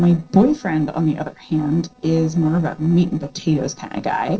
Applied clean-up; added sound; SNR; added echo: neural separator model SepFormer DNS4.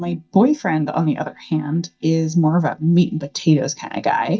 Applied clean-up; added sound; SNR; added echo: neural mask model DeepFilterNet 3.